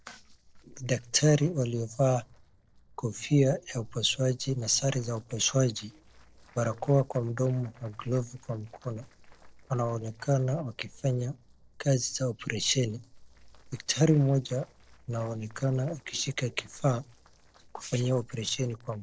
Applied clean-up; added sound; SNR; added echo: neural separator model SepFormer DNS4.